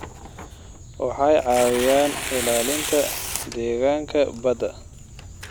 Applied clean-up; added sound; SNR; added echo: none; Tearing; 8 dB; none.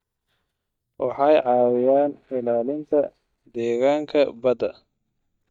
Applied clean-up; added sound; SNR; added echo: neural mask model DeepFilterNet 3.